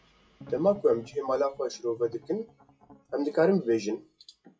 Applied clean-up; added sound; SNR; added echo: classical method WPE with log-MMSE.